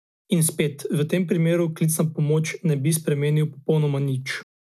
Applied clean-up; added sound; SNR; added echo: none; none; none; none.